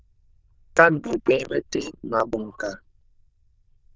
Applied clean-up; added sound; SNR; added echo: neural diffusion model UNIVERSE++.